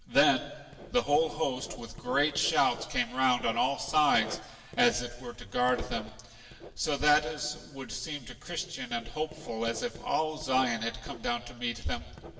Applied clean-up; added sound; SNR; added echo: none; Writing; 17 dB; reverberation time 1.5 s.